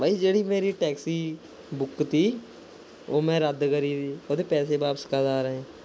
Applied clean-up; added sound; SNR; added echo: none; none; none; none.